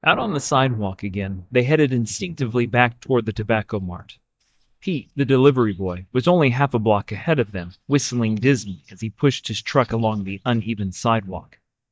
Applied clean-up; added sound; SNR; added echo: neural mask model DeepFilterNet 3.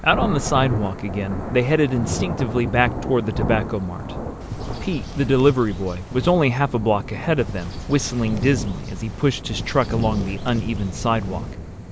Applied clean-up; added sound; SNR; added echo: none; Bird + Thunder / Rain; 6 dB; none.